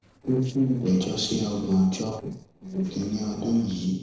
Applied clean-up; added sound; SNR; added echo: neural separator model SepFormer DNS4.